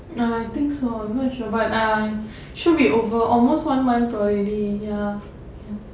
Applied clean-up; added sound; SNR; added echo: none; none; none; none.